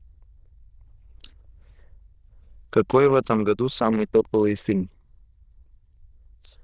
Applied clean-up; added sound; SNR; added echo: neural diffusion model UNIVERSE++.